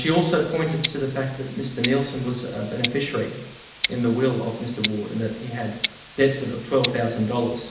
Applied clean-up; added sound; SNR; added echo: none; Tick-tock; 10 dB; reverberation time 0.8 s.